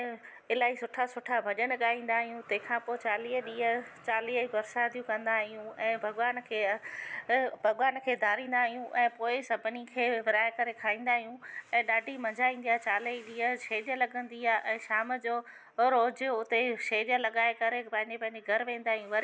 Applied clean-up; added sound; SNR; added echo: none; none; none; none.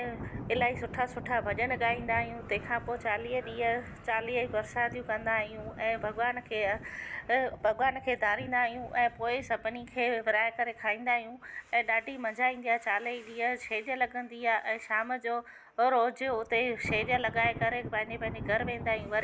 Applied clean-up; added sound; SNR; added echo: none; Thunder; 14 dB; none.